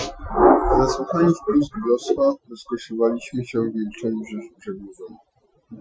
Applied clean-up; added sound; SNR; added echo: classical method Wiener filter.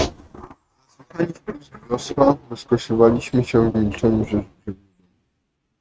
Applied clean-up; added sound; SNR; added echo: neural mask model RNNoise.